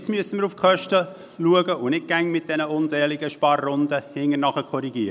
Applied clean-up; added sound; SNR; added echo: none; none; none; none.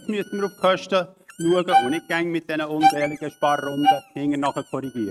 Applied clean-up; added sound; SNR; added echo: neural mask model RNNoise.